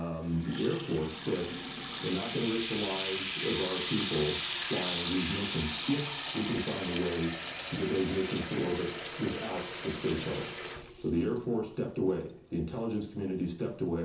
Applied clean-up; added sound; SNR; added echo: none; Sink (filling or washing) / Water tap, faucet; 1 dB; reverberation time 0.6 s.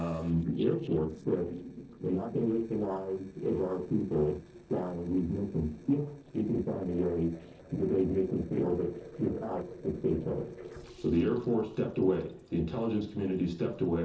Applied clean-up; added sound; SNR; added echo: neural separator model SepFormer DNS4.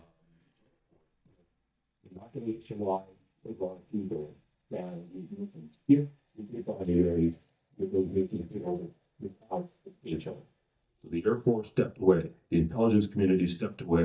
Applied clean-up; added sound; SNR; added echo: neural mask model DeepFilterNet 3.